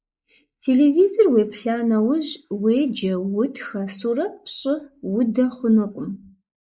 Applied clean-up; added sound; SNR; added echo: neural mask model Resemble Enhance denoiser.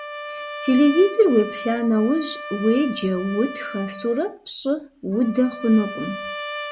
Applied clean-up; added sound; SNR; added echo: none; Trumpet; 12 dB; none.